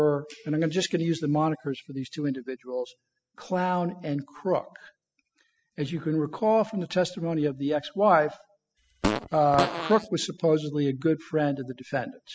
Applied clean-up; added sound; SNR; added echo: classical method spectral subtraction.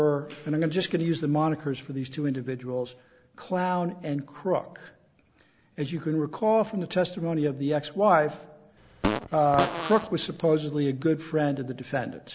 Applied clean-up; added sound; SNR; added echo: none; Fart; 4 dB; none.